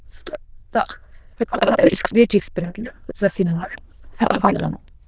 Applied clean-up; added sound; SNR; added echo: neural diffusion model UNIVERSE++.